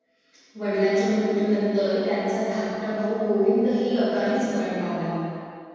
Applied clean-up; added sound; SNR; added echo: none; none; none; reverberation time 2.1 s.